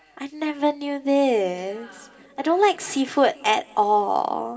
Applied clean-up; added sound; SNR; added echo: none; none; none; reverberation time 2.1 s.